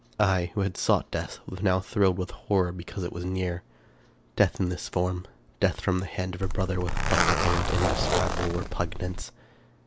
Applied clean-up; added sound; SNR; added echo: none; Zipper (clothing); -2 dB; none.